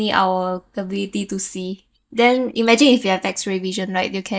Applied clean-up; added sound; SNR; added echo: neural mask model DeepFilterNet 3.